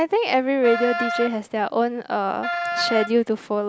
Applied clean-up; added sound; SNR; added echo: none; Wind instrument, woodwind instrument; 6 dB; none.